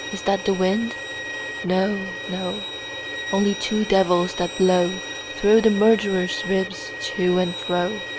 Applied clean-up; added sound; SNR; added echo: none; Bowed string instrument; 9 dB; none.